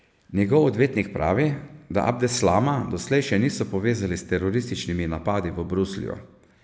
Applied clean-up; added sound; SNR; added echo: none; none; none; none.